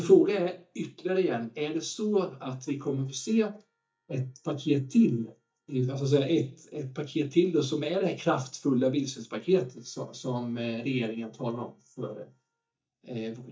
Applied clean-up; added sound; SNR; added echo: neural mask model DeepFilterNet 3.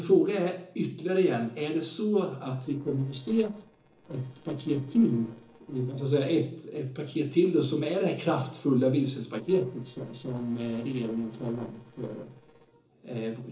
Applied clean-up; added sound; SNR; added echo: neural separator model SepFormer DNS4.